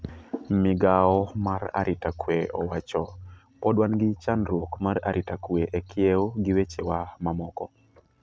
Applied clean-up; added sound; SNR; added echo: none; none; none; none.